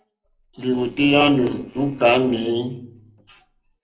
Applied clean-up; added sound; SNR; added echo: neural separator model SepFormer DNS4.